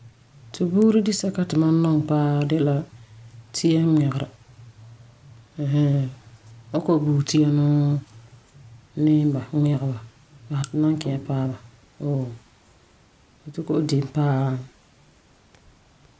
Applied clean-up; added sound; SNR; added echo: none; none; none; none.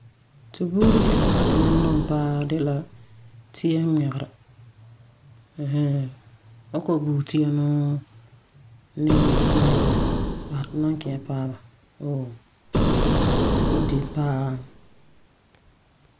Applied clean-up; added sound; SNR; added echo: none; Boom; -3 dB; none.